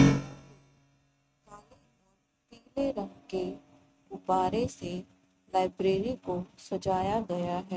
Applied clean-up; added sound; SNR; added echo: neural mask model RNNoise.